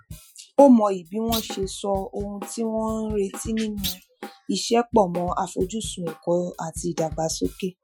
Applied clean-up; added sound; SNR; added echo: classical method Wiener filter.